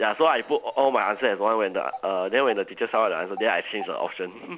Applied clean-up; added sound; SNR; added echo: none; Telephone; 16 dB; none.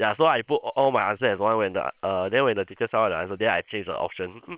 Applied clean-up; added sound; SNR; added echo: neural separator model SepFormer WHAM!.